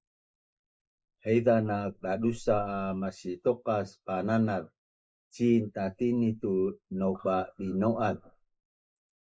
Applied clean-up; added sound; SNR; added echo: neural mask model Resemble Enhance denoiser.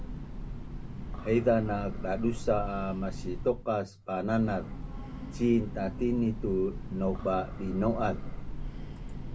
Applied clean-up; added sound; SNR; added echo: none; Train / Breathing; 6 dB; none.